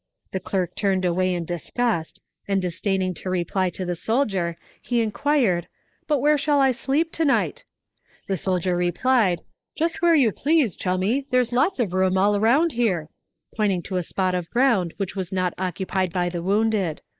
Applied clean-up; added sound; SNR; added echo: neural mask model Resemble Enhance denoiser.